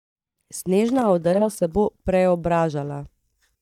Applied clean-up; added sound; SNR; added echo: neural mask model DeepFilterNet 3.